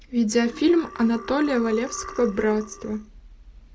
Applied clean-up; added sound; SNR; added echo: none; Burping, eructation; 17 dB; none.